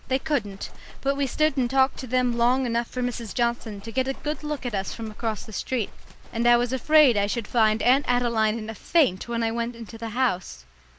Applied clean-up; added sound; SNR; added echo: none; Livestock, farm animals, working animals; 7 dB; none.